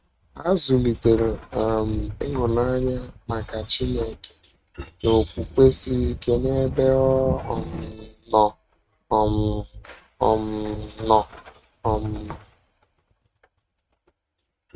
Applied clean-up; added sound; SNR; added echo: neural mask model RNNoise.